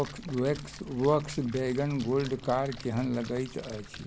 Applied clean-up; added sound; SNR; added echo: none; Splash, splatter; 17 dB; none.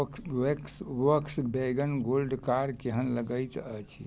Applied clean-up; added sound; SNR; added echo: none; none; none; none.